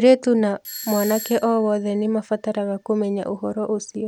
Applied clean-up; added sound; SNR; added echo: none; Doorbell; 16 dB; none.